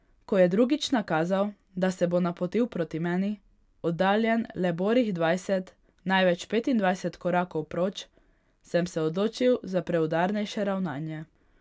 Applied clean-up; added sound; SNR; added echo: none; none; none; none.